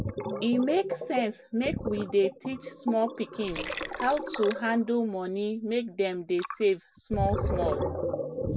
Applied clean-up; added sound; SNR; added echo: none; Gurgling; 5 dB; none.